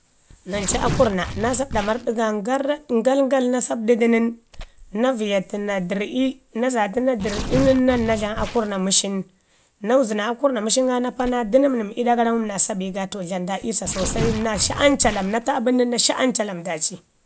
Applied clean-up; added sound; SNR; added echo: none; Tearing; 12 dB; none.